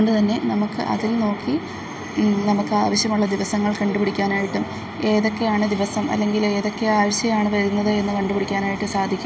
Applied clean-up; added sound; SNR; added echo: none; none; none; none.